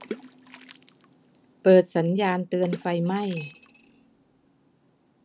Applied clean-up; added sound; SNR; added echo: none; Cutlery, silverware + Water / Splash, splatter; 18 dB; none.